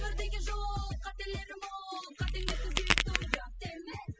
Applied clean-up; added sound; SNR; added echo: classical method spectral subtraction.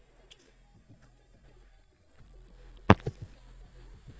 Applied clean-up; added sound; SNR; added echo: neural mask model DeepFilterNet 3.